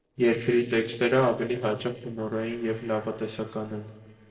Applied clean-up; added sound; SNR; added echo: neural separator model SepFormer DNS4.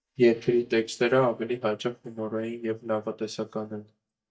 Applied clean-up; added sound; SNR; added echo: neural mask model DeepFilterNet 3.